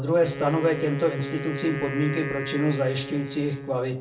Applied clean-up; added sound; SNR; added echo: none; Wind instrument, woodwind instrument; 9 dB; reverberation time 0.2 s.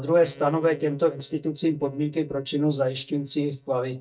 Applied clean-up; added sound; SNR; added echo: neural mask model DeepFilterNet 3.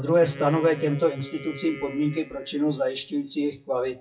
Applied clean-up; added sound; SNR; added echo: classical method WPE with log-MMSE.